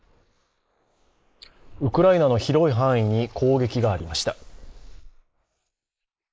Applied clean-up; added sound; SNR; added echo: neural mask model Resemble Enhance denoiser.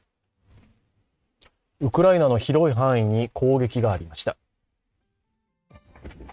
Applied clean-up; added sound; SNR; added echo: neural mask model RNNoise.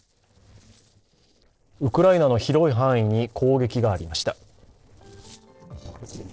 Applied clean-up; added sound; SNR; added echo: neural separator model SepFormer DNS4.